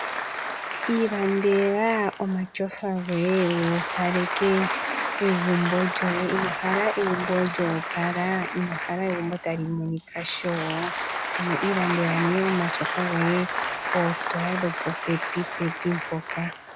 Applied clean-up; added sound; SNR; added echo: none; Applause; 4 dB; none.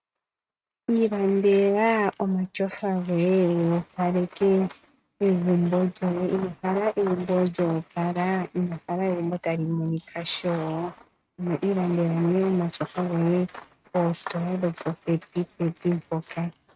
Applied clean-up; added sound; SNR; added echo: neural mask model RNNoise.